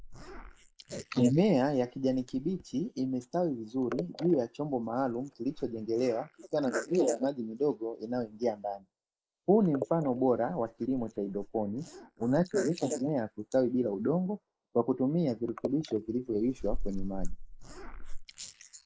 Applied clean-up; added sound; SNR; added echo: neural mask model Resemble Enhance denoiser.